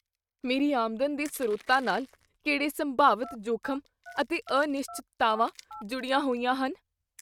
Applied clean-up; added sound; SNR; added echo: neural mask model RNNoise.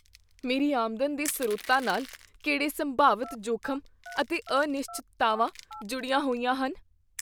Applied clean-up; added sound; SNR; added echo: none; Crushing + Telephone; 16 dB; none.